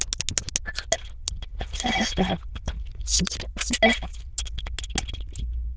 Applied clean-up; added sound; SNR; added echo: neural diffusion model UNIVERSE++.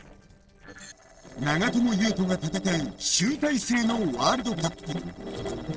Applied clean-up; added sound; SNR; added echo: neural separator model SepFormer DNS4.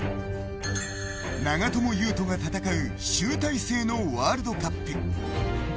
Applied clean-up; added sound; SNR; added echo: none; none; none; none.